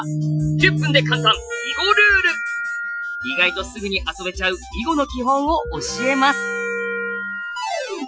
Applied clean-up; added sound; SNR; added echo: classical method Wiener filter.